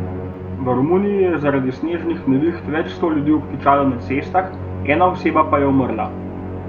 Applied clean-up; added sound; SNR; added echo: none; Musical instrument; 9 dB; none.